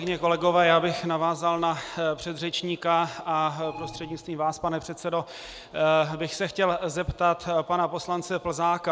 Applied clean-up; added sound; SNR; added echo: none; Alarm; 17 dB; none.